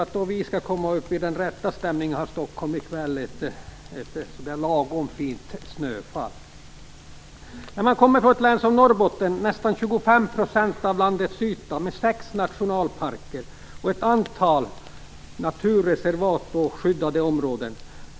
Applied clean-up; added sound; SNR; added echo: none; Rain; 19 dB; none.